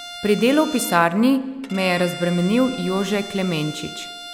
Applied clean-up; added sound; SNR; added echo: none; Bowed string instrument; 14 dB; none.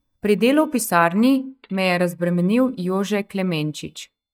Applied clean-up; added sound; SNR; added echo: neural mask model DeepFilterNet 3.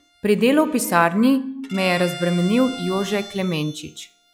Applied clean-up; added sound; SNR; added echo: classical method log-MMSE.